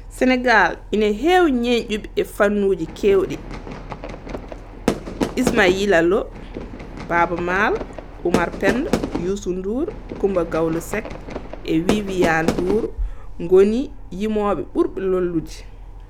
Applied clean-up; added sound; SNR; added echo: none; Fireworks; 7 dB; none.